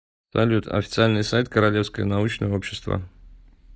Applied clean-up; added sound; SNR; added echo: neural mask model DeepFilterNet 3.